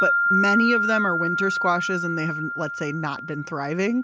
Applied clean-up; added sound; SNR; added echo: none; Wind chime; -1 dB; none.